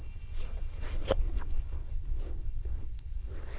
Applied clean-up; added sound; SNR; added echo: neural diffusion model UNIVERSE++.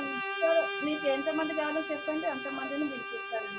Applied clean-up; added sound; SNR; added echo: none; Bowed string instrument; 5 dB; none.